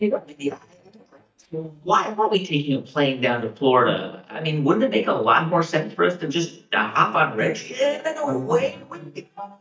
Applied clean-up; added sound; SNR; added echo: neural mask model DeepFilterNet 3.